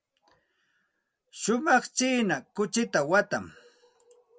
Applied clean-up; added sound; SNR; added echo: none; none; none; none.